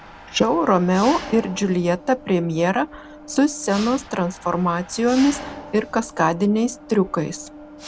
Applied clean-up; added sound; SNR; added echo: none; Mechanisms; 16 dB; none.